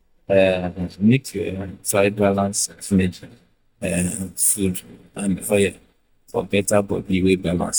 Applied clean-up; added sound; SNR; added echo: neural mask model DeepFilterNet 3.